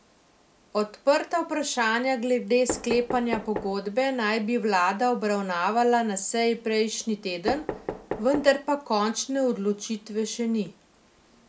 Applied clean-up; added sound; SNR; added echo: none; Knock; 14 dB; none.